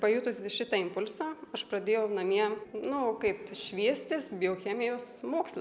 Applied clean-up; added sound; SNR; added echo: none; none; none; none.